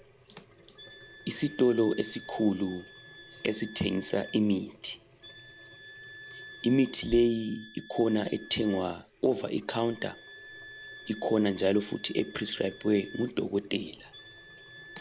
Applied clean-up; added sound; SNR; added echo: none; Sink (filling or washing) / Water tap, faucet + Wind instrument, woodwind instrument; 18 dB; none.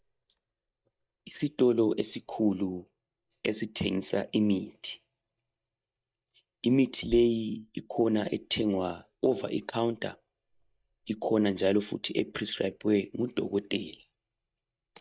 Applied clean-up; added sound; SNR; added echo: neural mask model DeepFilterNet 3.